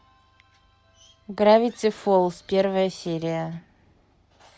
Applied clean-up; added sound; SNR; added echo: none; none; none; none.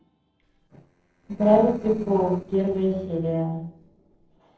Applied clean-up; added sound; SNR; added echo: neural separator model SepFormer DNS4.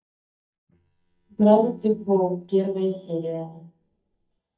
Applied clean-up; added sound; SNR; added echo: neural mask model DeepFilterNet 3.